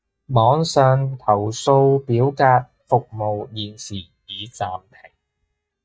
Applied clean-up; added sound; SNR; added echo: neural mask model DeepFilterNet 3.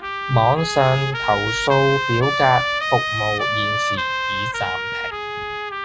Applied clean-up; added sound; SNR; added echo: none; Trumpet; 2 dB; none.